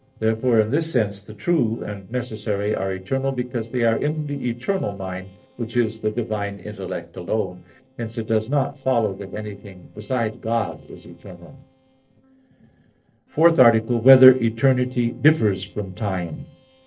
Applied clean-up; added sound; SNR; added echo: neural separator model SepFormer DNS4.